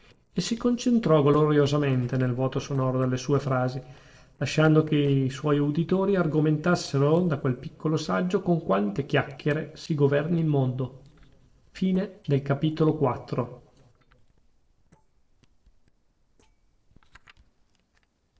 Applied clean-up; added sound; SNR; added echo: neural separator model SepFormer DNS4.